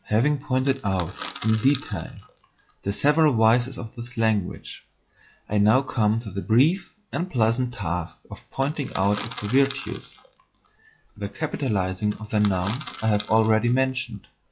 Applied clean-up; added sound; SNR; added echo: classical method log-MMSE.